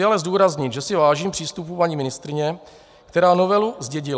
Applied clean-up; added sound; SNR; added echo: none; none; none; none.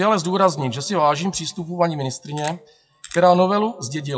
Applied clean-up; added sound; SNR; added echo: classical method WPE with log-MMSE.